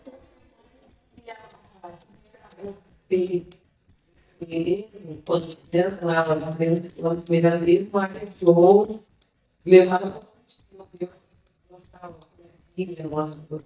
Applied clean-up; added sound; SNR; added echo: neural mask model DeepFilterNet 3.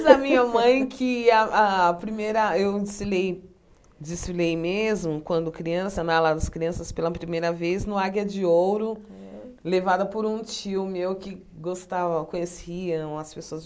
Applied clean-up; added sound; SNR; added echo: none; none; none; none.